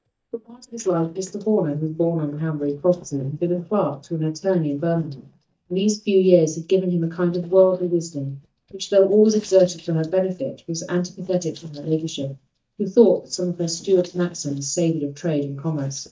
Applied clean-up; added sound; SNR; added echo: neural mask model DeepFilterNet 3.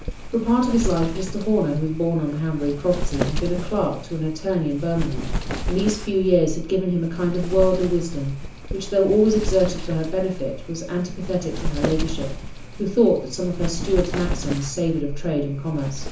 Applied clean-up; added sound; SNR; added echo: none; Wind; 5 dB; reverberation time 0.9 s.